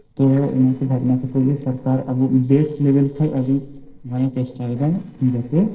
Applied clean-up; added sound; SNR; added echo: neural separator model SepFormer DNS4.